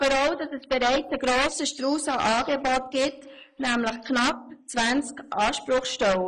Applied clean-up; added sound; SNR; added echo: neural mask model Resemble Enhance denoiser.